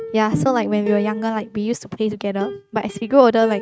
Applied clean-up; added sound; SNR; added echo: neural mask model RNNoise.